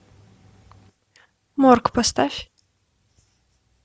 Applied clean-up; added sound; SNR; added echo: none; none; none; none.